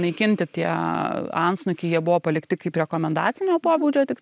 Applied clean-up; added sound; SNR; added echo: none; none; none; none.